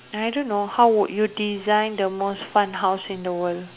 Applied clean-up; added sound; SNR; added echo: none; none; none; none.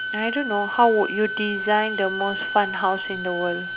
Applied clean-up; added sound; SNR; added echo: none; Wind instrument, woodwind instrument; 6 dB; none.